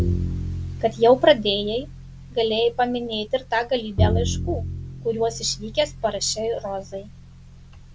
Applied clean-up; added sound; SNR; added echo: none; Bowed string instrument; 5 dB; none.